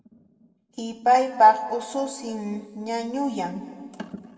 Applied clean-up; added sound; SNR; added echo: none; none; none; reverberation time 1.8 s.